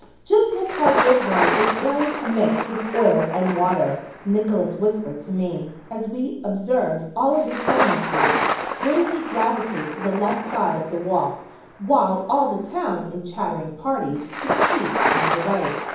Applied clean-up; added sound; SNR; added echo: none; Thunder; 4 dB; reverberation time 1.2 s.